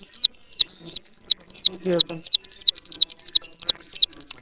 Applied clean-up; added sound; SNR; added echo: neural separator model SepFormer WHAMR!.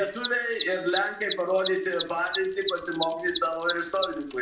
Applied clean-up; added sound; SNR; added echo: none; Mechanisms; 9 dB; reverberation time 0.5 s.